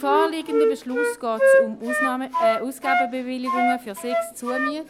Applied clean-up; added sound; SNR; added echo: none; Wind instrument, woodwind instrument; -4 dB; none.